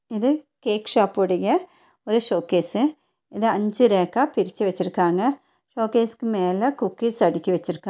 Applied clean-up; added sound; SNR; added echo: none; none; none; none.